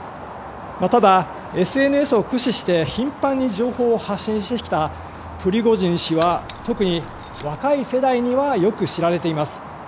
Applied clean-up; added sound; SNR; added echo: none; Keys jangling; 18 dB; none.